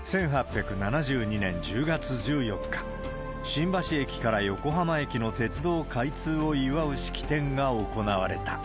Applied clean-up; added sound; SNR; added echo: none; none; none; none.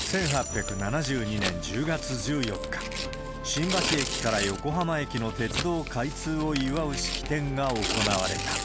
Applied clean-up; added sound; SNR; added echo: none; Tearing; 6 dB; none.